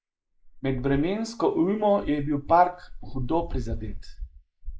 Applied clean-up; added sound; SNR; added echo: neural mask model Resemble Enhance denoiser.